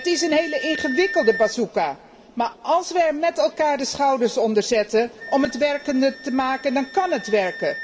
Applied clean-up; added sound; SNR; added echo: none; Wind instrument, woodwind instrument; 14 dB; reverberation time 2.1 s.